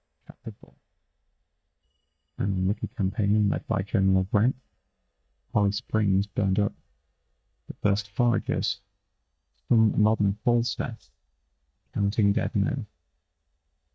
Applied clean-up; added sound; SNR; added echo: neural mask model DeepFilterNet 3.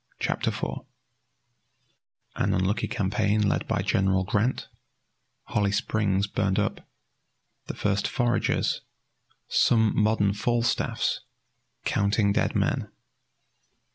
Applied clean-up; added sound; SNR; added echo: none; none; none; none.